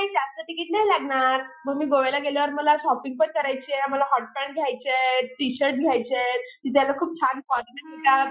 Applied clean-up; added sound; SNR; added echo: classical method Wiener filter.